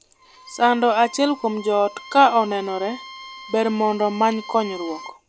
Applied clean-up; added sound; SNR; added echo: none; Bowed string instrument; 19 dB; none.